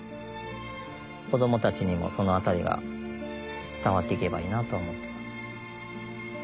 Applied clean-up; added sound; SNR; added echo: none; none; none; none.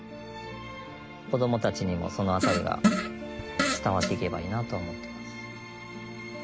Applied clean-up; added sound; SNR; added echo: none; Fart; -1 dB; none.